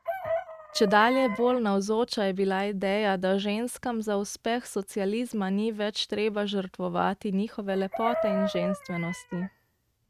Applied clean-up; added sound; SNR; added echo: neural mask model RNNoise.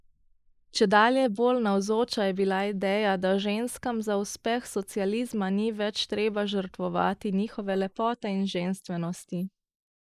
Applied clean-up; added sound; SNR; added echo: neural mask model Resemble Enhance denoiser.